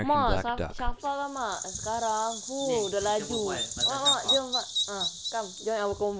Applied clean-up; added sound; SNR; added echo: none; Bird vocalization, bird call, bird song; 2 dB; none.